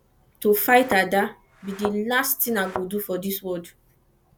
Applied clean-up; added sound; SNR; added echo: none; Thump, thud; 13 dB; none.